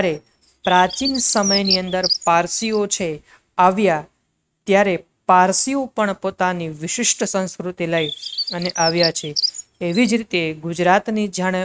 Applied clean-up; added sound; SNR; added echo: neural mask model RNNoise.